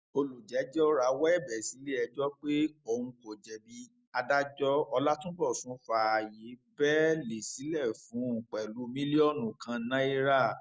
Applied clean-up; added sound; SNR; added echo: none; none; none; none.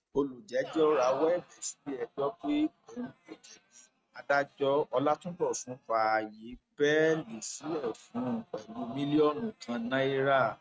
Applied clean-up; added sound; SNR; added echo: neural mask model RNNoise.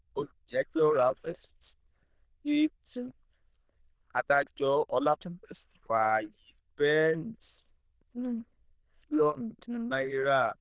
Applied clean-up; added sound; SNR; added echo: neural diffusion model UNIVERSE++.